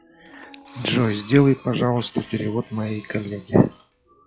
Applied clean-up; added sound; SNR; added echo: classical method log-MMSE.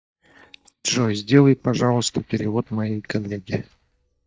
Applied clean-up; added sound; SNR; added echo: neural mask model DeepFilterNet 3.